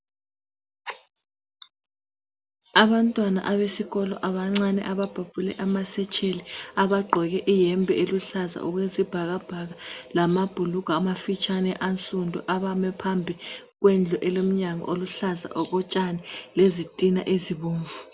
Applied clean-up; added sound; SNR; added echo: none; none; none; none.